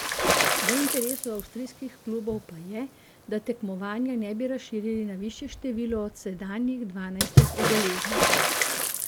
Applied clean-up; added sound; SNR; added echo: none; Water / Splash, splatter; -3 dB; none.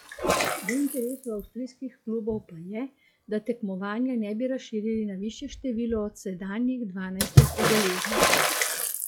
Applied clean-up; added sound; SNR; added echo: classical method log-MMSE.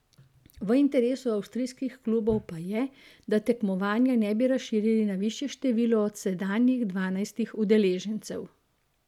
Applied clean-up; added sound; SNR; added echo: none; none; none; none.